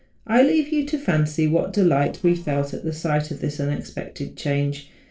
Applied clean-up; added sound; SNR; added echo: neural separator model SepFormer DNS4.